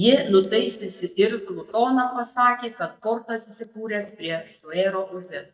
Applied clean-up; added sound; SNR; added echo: neural mask model DeepFilterNet 3.